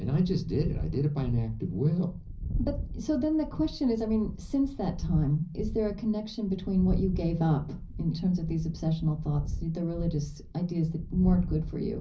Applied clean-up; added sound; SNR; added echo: none; Wind; 7 dB; reverberation time 0.5 s.